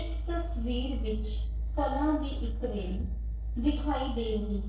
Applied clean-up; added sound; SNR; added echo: neural separator model SepFormer DNS4.